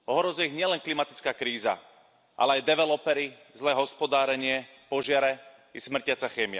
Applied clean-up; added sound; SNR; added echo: none; none; none; none.